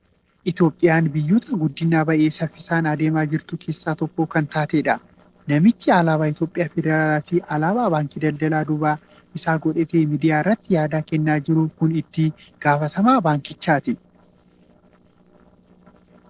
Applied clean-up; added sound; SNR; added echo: neural separator model SepFormer DNS4.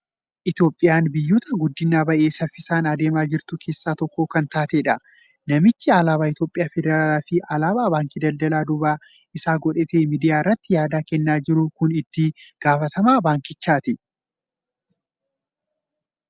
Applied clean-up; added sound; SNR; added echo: none; none; none; none.